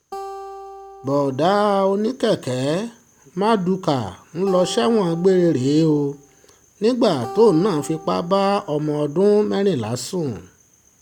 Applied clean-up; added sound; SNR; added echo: none; Acoustic guitar; 18 dB; none.